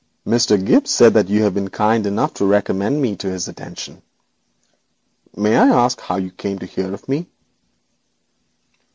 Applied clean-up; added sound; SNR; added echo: none; none; none; none.